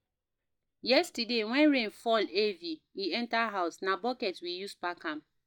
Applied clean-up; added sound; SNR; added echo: neural mask model DeepFilterNet 3.